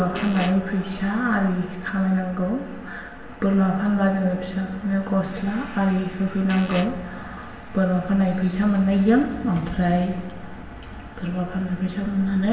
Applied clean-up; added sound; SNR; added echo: none; Fart; 11 dB; reverberation time 0.9 s.